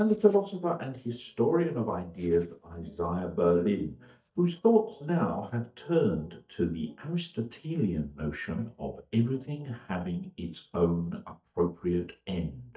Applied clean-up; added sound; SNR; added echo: neural mask model DeepFilterNet 3.